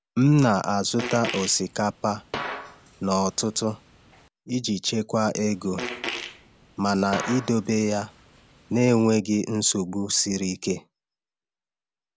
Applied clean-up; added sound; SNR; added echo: none; Fart; 12 dB; none.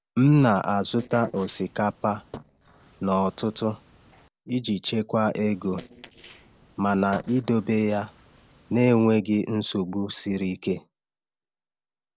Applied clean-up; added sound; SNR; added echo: neural separator model SepFormer DNS4.